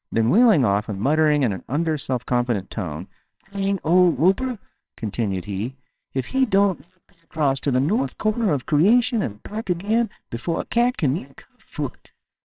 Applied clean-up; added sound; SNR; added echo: neural separator model SepFormer WHAMR!.